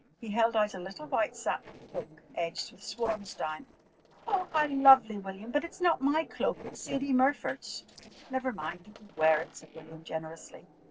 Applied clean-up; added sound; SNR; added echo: neural separator model SepFormer DNS4.